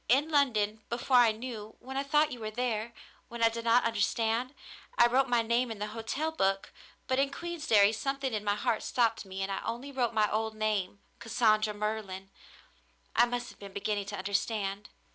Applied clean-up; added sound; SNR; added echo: none; none; none; none.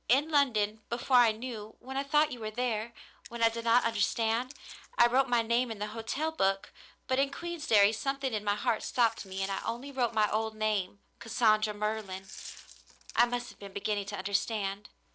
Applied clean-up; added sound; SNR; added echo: neural separator model SepFormer DNS4.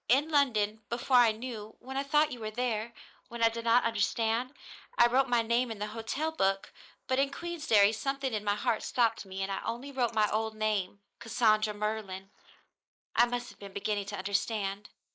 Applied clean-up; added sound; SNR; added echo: neural mask model Resemble Enhance denoiser.